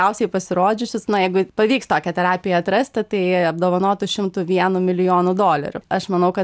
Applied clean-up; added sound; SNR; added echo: none; none; none; none.